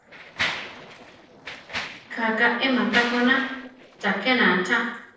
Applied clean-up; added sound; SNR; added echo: neural separator model SepFormer DNS4.